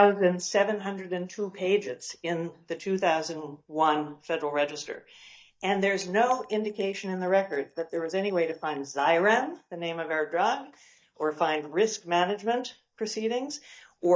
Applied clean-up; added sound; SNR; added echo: neural mask model DeepFilterNet 3.